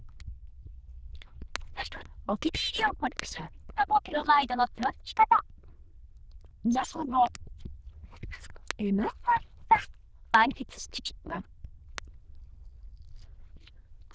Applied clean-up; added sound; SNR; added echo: neural diffusion model UNIVERSE++.